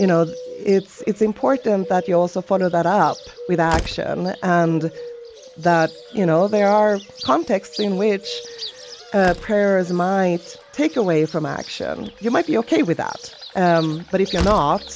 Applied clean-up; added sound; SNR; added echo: none; Bird + Slam; 15 dB; none.